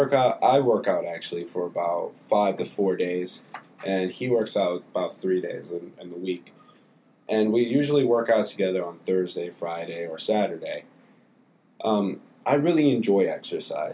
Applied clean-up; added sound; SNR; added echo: none; none; none; none.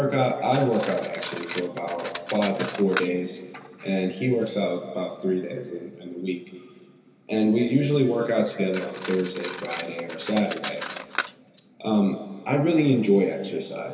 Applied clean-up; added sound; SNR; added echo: none; Cutlery, silverware; 12 dB; reverberation time 2.3 s.